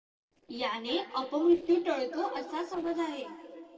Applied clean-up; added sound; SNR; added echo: neural separator model SepFormer DNS4.